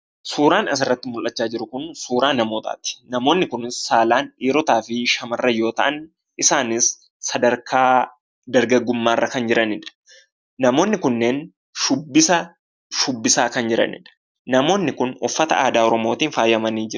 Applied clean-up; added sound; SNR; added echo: none; none; none; none.